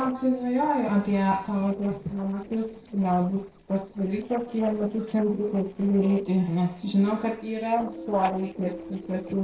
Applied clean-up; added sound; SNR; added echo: neural separator model SepFormer DNS4.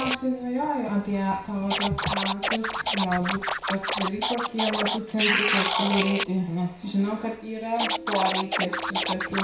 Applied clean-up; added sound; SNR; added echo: none; Scratching (performance technique); 1 dB; reverberation time 0.6 s.